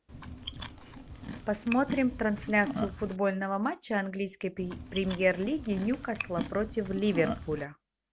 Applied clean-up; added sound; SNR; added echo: none; Chewing, mastication; 8 dB; none.